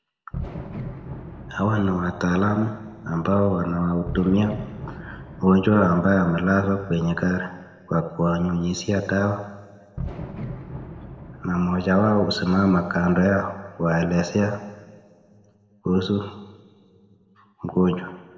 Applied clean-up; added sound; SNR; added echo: none; Fireworks; 13 dB; reverberation time 1.8 s.